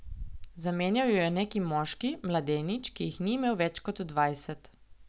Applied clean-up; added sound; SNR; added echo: none; none; none; none.